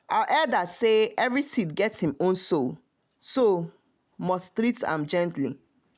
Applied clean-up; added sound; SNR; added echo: none; none; none; none.